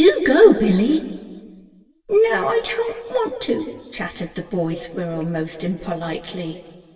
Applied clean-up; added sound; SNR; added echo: none; none; none; reverberation time 1.9 s.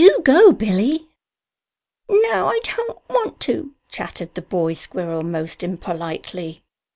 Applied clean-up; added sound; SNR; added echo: none; none; none; none.